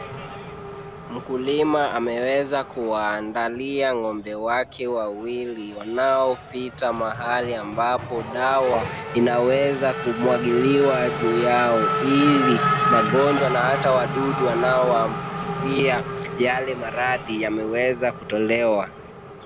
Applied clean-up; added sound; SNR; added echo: none; Race car, auto racing / Accelerating, revving, vroom; 6 dB; none.